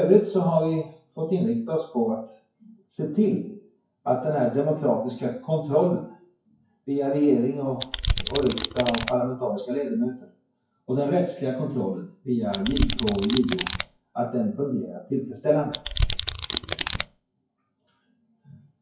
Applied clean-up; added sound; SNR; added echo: classical method WPE with log-MMSE.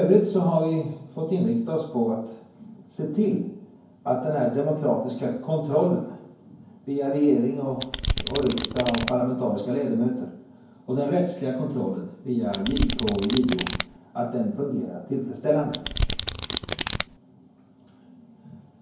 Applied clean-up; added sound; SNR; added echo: none; Domestic sounds, home sounds; 3 dB; reverberation time 0.9 s.